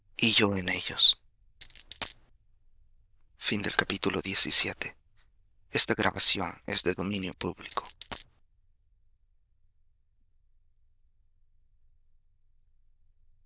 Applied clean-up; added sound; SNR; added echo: neural diffusion model UNIVERSE++.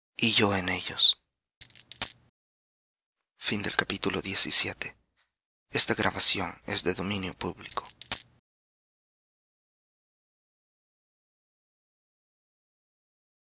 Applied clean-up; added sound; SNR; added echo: none; Coin (dropping); 6 dB; none.